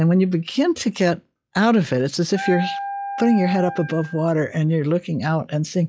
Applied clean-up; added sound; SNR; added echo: classical method log-MMSE.